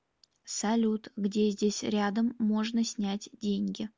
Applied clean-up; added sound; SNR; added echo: none; none; none; none.